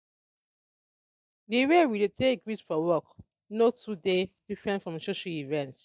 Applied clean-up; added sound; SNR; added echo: neural mask model DeepFilterNet 3.